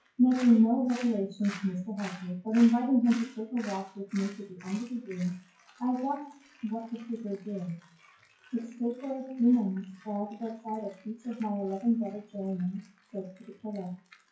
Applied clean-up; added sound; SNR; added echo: classical method WPE with log-MMSE.